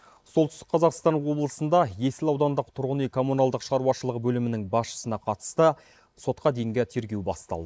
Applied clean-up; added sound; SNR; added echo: neural mask model Resemble Enhance denoiser.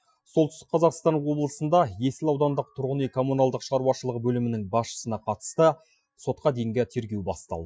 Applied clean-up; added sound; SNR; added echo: classical method Wiener filter.